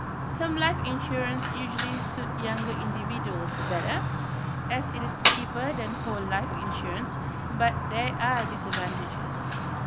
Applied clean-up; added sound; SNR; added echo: none; Fire; -4 dB; none.